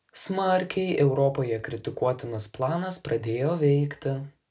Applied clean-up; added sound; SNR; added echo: none; none; none; none.